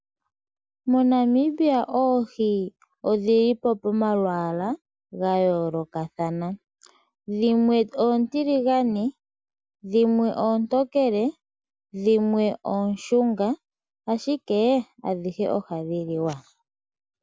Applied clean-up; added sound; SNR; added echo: none; none; none; none.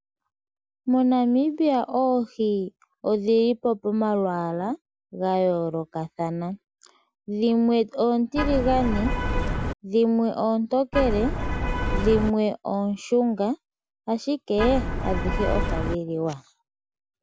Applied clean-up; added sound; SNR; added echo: none; Vehicle horn, car horn, honking; 1 dB; none.